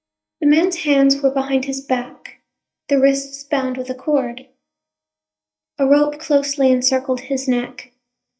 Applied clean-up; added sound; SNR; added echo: neural mask model DeepFilterNet 3.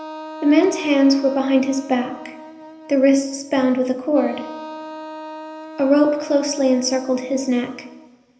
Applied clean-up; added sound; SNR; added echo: none; Wind instrument, woodwind instrument; 16 dB; reverberation time 0.8 s.